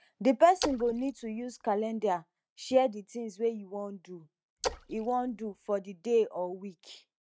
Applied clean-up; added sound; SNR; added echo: neural mask model RNNoise.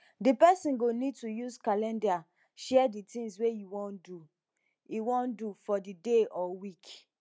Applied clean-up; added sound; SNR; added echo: none; none; none; none.